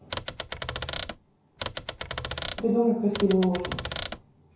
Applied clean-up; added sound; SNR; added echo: none; Typewriter; 7 dB; reverberation time 0.6 s.